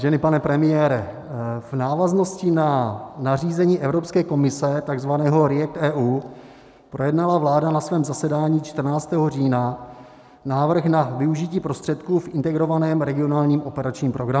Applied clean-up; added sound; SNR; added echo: none; none; none; none.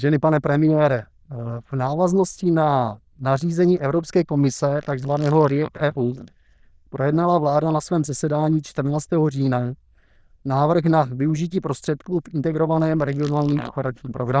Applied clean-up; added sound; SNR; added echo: neural diffusion model UNIVERSE++.